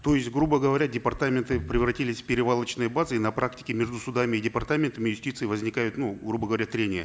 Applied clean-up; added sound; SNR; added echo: none; none; none; none.